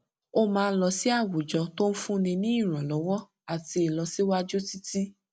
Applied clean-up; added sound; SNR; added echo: none; none; none; none.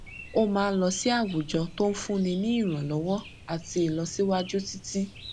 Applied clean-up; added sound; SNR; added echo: none; Chirp, tweet; 17 dB; none.